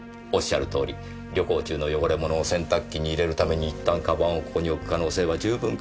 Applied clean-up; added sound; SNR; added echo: none; none; none; none.